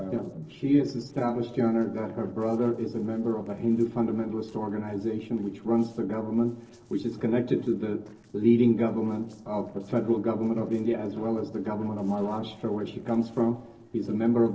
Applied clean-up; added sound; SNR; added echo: neural separator model SepFormer DNS4.